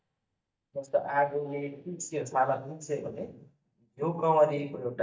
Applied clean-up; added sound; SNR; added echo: neural mask model DeepFilterNet 3.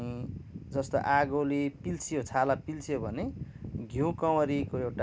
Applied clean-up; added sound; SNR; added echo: none; none; none; none.